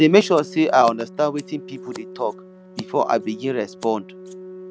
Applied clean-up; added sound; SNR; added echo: none; Scissors + Organ; 16 dB; none.